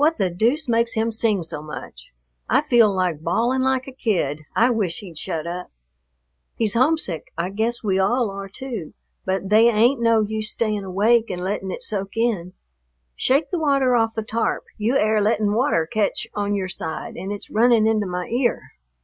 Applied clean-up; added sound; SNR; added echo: none; none; none; none.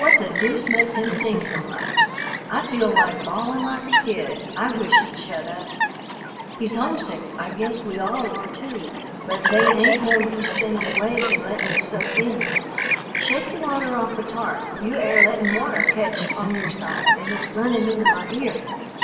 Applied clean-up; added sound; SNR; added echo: none; Chirp, tweet; -1 dB; reverberation time 1.2 s.